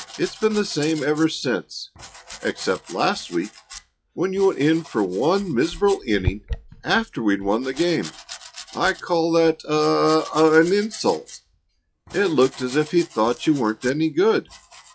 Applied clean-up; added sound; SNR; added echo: classical method log-MMSE.